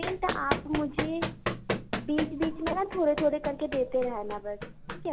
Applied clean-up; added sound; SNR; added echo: none; Run; 4 dB; none.